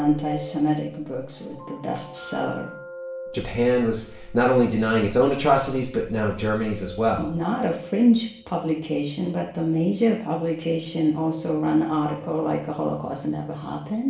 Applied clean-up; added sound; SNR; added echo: none; none; none; reverberation time 0.6 s.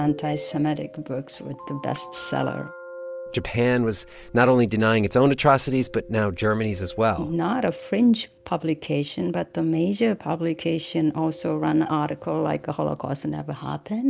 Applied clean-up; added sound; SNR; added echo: none; none; none; none.